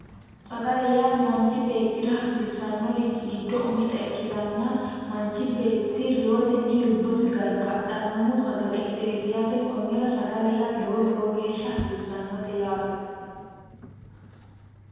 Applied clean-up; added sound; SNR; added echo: none; Sliding door; 19 dB; reverberation time 2.0 s.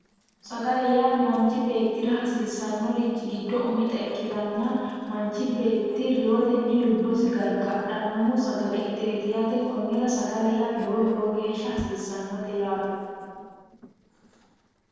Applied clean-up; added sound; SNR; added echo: neural separator model SepFormer DNS4.